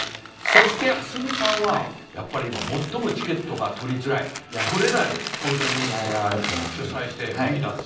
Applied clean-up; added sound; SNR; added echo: none; Coin (dropping); 2 dB; reverberation time 0.6 s.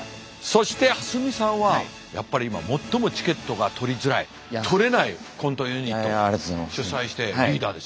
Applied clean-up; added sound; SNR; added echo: none; none; none; none.